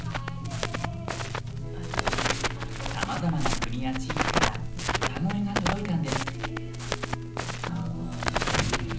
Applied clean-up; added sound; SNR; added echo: none; Crackle; -3 dB; reverberation time 0.6 s.